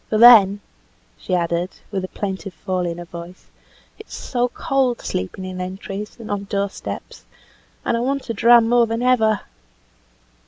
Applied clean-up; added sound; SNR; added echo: none; none; none; none.